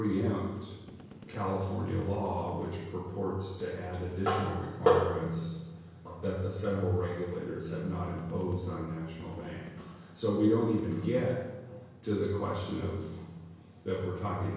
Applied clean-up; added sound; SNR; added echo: none; Gunshot, gunfire; 20 dB; reverberation time 1.0 s.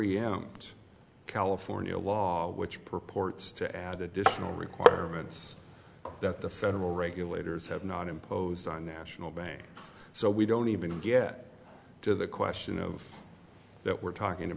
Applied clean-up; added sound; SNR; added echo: none; none; none; none.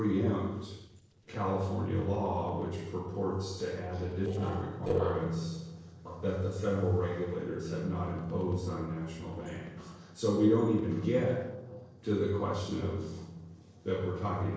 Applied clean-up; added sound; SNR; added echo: neural separator model SepFormer DNS4.